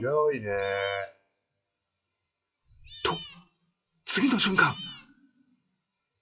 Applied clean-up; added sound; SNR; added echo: classical method WPE with log-MMSE.